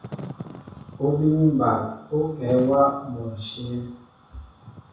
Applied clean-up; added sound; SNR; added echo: none; Wind / Fire; 17 dB; reverberation time 0.7 s.